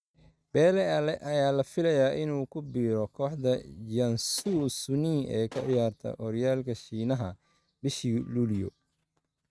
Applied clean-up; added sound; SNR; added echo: neural mask model RNNoise.